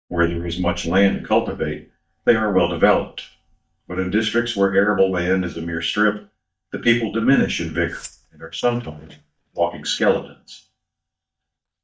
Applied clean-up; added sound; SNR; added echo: neural mask model DeepFilterNet 3.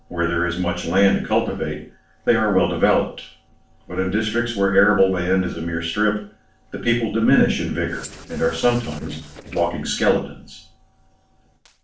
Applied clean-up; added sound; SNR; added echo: neural separator model SepFormer DNS4.